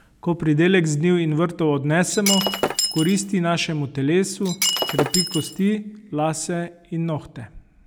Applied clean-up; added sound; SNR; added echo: none; Shatter; 3 dB; none.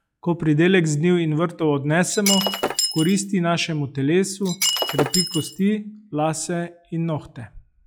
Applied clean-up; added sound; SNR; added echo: classical method log-MMSE.